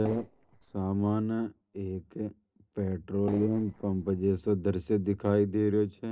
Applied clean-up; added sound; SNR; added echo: neural separator model SepFormer DNS4.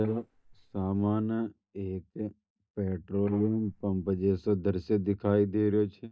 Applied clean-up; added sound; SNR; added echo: neural mask model DeepFilterNet 3.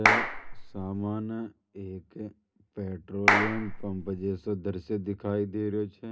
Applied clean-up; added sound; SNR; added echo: none; Clapping; -5 dB; reverberation time 0.3 s.